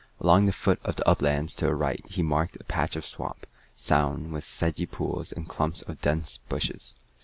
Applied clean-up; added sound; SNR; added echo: none; none; none; none.